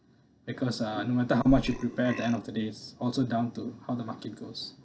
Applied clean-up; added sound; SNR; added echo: none; Burping, eructation; 8 dB; none.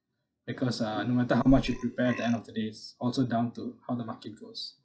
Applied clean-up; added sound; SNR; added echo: classical method log-MMSE.